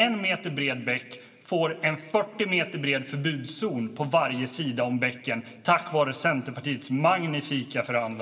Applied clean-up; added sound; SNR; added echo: none; none; none; reverberation time 1.3 s.